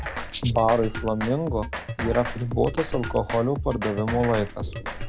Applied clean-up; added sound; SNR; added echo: none; Drum kit; 6 dB; none.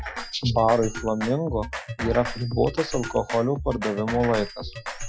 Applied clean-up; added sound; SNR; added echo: classical method Wiener filter.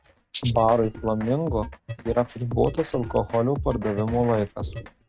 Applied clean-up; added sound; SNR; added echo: neural mask model RNNoise.